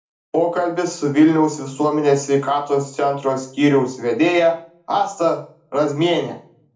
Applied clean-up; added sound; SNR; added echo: none; none; none; reverberation time 0.4 s.